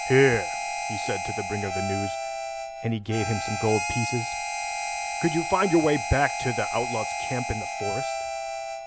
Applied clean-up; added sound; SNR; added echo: none; Harmonica; 3 dB; none.